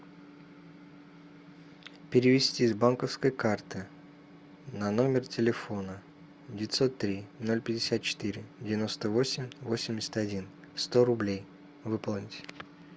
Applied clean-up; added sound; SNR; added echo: none; none; none; none.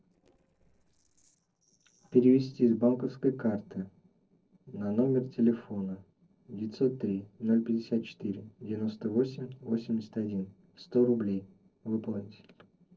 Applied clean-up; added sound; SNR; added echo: neural separator model SepFormer DNS4.